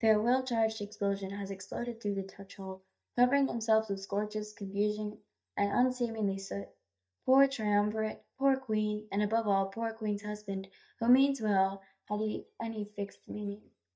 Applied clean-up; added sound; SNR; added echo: neural mask model DeepFilterNet 3.